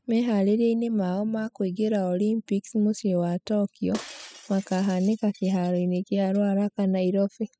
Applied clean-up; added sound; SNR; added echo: classical method spectral subtraction.